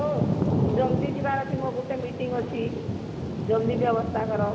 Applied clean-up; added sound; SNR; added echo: none; Thunder / Rain; 0 dB; reverberation time 2.1 s.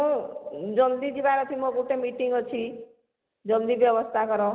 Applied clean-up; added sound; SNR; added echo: none; none; none; none.